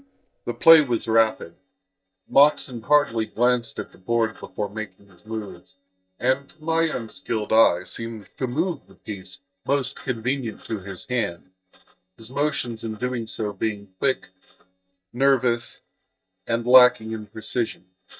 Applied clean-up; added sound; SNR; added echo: neural mask model DeepFilterNet 3.